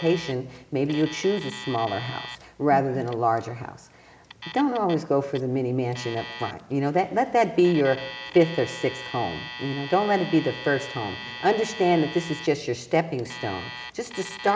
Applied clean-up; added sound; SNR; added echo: none; Alarm; 14 dB; none.